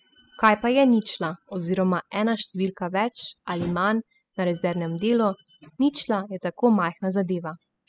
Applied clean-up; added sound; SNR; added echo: classical method spectral subtraction.